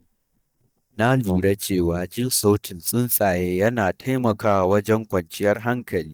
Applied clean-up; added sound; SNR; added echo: neural mask model DeepFilterNet 3.